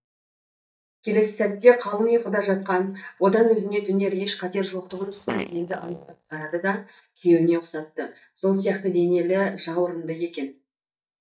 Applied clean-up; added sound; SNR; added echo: neural mask model DeepFilterNet 3.